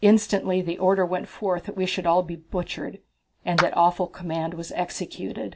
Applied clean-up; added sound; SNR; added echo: none; Clapping; 8 dB; none.